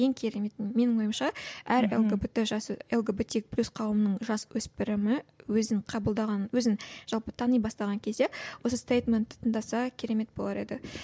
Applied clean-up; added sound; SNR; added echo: none; none; none; none.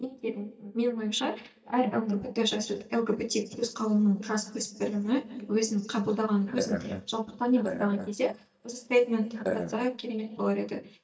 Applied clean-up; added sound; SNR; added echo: neural mask model DeepFilterNet 3.